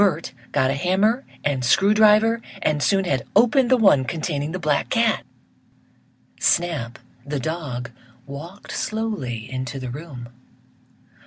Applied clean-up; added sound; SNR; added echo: none; none; none; none.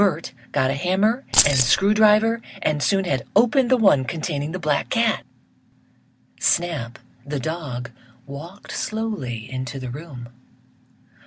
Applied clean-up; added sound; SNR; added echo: none; Keys jangling; -2 dB; none.